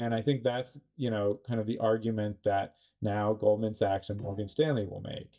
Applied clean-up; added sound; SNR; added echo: neural mask model DeepFilterNet 3.